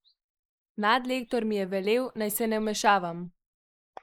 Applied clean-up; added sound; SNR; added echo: neural mask model Resemble Enhance denoiser.